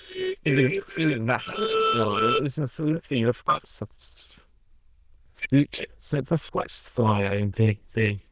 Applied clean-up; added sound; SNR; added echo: neural diffusion model UNIVERSE++.